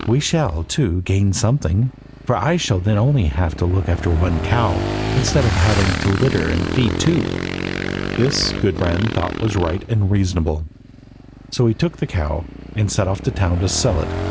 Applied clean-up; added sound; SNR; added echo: none; Motorcycle / Engine; 6 dB; none.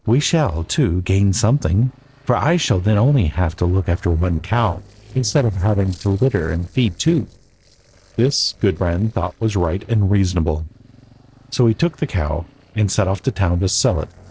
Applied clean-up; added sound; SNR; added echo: neural separator model SepFormer DNS4.